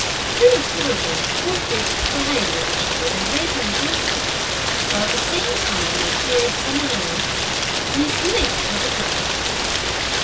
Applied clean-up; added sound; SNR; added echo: none; Rain; -4 dB; reverberation time 0.2 s.